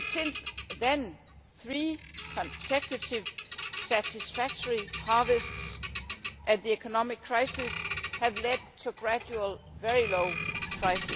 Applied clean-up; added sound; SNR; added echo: none; Bird vocalization, bird call, bird song; -3 dB; none.